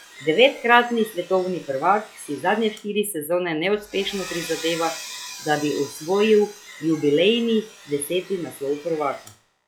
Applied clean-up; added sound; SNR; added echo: classical method log-MMSE.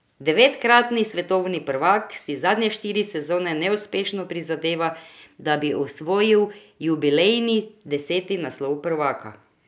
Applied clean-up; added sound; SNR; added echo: none; none; none; none.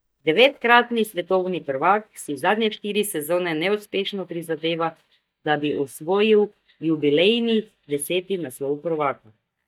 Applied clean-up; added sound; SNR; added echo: neural mask model DeepFilterNet 3.